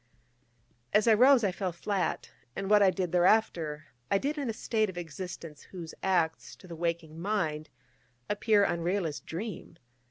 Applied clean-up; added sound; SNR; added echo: none; none; none; none.